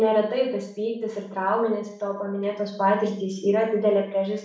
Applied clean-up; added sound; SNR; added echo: none; none; none; reverberation time 0.5 s.